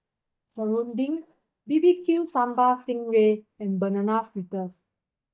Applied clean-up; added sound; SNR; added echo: neural mask model DeepFilterNet 3.